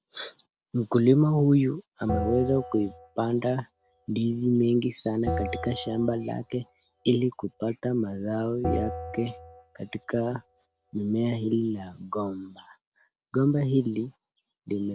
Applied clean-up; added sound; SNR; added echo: none; Bell; 9 dB; none.